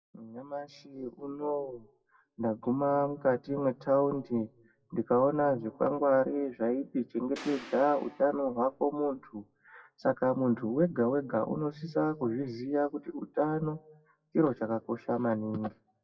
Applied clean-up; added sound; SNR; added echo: classical method WPE with log-MMSE.